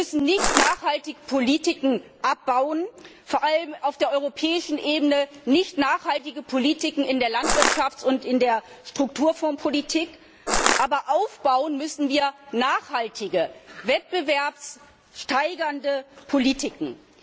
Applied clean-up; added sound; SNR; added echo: none; Crushing; -3 dB; none.